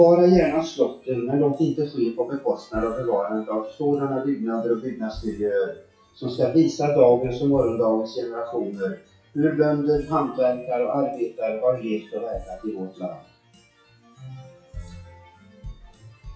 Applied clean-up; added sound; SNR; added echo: classical method WPE with log-MMSE.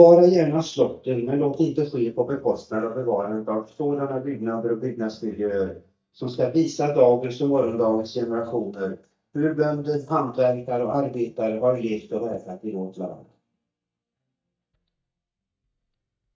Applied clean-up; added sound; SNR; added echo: neural mask model DeepFilterNet 3.